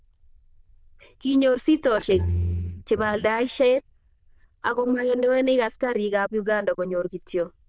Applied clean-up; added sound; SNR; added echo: neural diffusion model UNIVERSE++.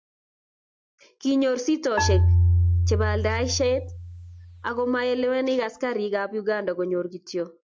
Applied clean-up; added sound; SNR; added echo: none; Marimba, xylophone; -3 dB; none.